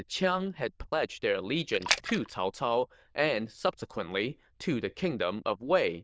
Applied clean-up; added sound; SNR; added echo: neural diffusion model UNIVERSE++.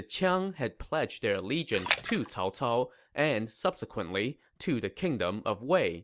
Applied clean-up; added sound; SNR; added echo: none; Splash, splatter; 2 dB; none.